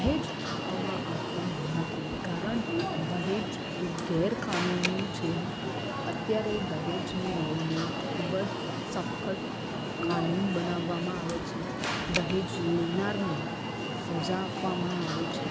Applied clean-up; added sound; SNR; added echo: none; Alarm; 0 dB; none.